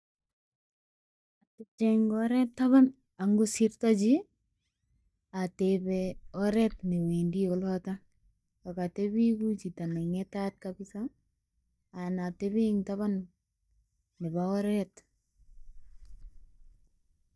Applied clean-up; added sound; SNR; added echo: neural mask model DeepFilterNet 3.